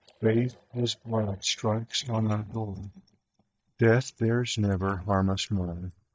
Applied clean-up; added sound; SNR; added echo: neural mask model DeepFilterNet 3.